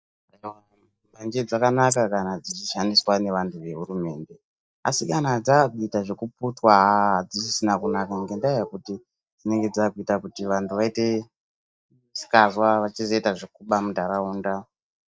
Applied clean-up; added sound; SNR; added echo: neural mask model DeepFilterNet 3.